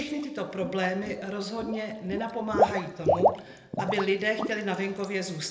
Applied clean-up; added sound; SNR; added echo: none; Water / Liquid; 0 dB; reverberation time 0.8 s.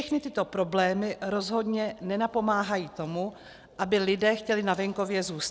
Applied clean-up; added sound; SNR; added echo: none; none; none; none.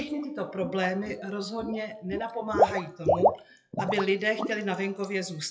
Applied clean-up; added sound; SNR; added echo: classical method WPE with log-MMSE.